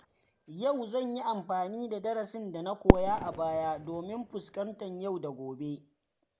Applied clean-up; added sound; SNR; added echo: none; Fireworks; 0 dB; none.